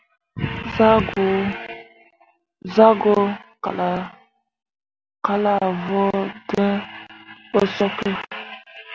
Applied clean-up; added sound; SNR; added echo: none; none; none; none.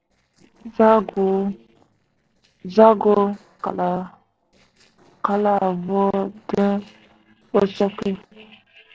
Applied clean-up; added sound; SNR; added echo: neural separator model SepFormer DNS4.